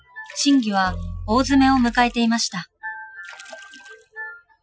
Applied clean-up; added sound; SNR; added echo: classical method Wiener filter.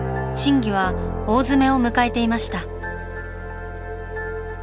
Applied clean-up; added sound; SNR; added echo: none; none; none; none.